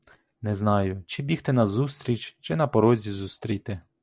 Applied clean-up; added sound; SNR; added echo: none; none; none; none.